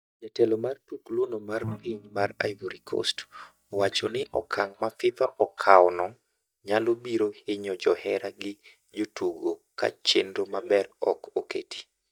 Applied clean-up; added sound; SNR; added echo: neural mask model DeepFilterNet 3.